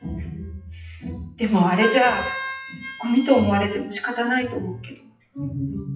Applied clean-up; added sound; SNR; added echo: classical method WPE with log-MMSE.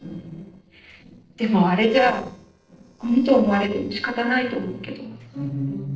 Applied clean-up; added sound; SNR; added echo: neural separator model SepFormer DNS4.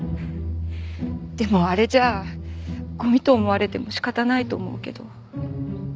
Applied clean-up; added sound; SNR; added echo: none; none; none; none.